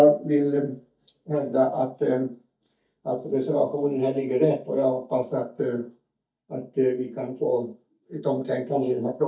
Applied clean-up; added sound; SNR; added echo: neural mask model DeepFilterNet 3.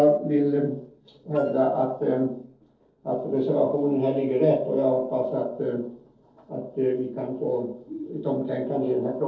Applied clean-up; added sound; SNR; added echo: neural separator model SepFormer DNS4.